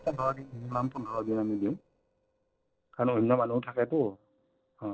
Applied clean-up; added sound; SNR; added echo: neural separator model SepFormer DNS4.